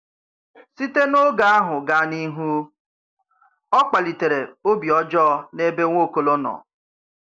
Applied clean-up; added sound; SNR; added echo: none; none; none; none.